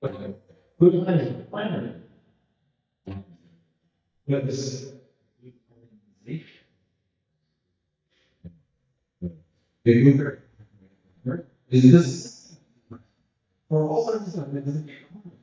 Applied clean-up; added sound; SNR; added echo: neural mask model DeepFilterNet 3.